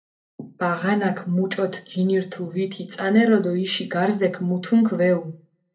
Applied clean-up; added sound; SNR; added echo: none; none; none; reverberation time 0.3 s.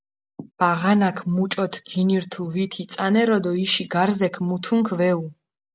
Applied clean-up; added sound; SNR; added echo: none; none; none; none.